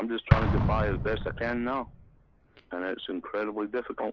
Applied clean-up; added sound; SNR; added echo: none; Explosion; -1 dB; none.